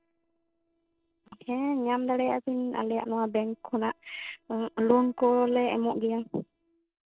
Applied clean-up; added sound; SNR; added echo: neural separator model SepFormer DNS4.